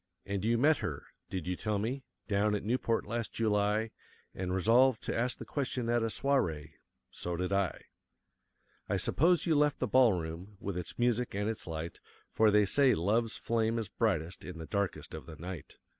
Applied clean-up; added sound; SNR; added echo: none; none; none; none.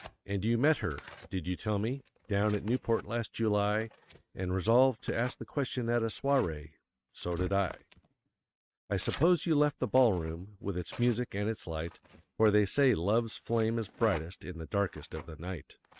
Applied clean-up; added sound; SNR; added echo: neural mask model RNNoise.